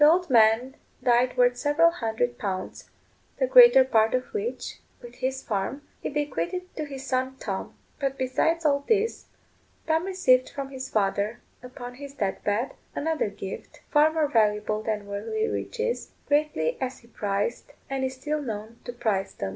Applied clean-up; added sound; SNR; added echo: none; none; none; none.